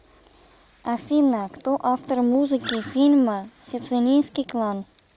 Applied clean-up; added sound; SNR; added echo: none; Animal; 17 dB; none.